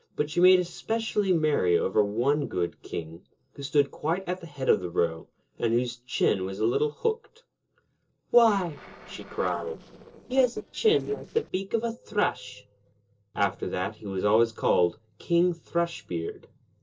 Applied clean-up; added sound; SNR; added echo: neural separator model SepFormer DNS4.